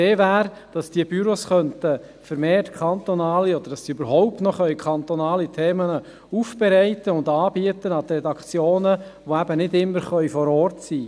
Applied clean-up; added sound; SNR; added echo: none; none; none; none.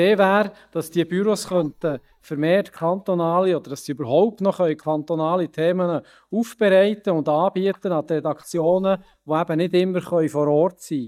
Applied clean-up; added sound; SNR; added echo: neural mask model DeepFilterNet 3.